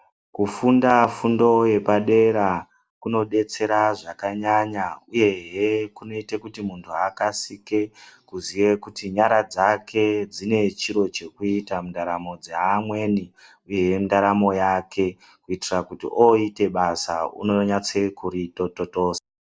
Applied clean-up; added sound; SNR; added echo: none; none; none; none.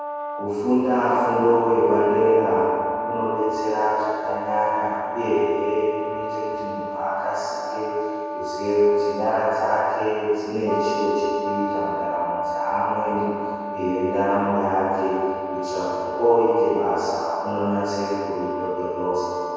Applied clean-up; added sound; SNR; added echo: none; Brass instrument; 5 dB; reverberation time 2.2 s.